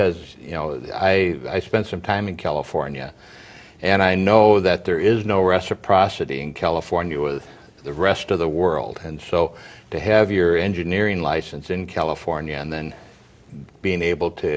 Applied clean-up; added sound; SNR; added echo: none; none; none; none.